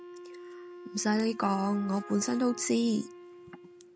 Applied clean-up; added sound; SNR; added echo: none; Wind instrument, woodwind instrument + Trumpet; 14 dB; none.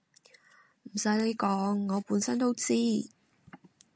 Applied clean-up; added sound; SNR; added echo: none; none; none; none.